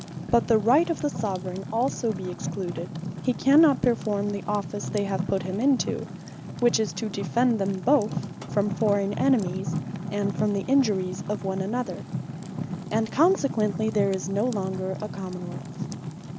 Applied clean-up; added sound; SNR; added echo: none; Fire; 7 dB; none.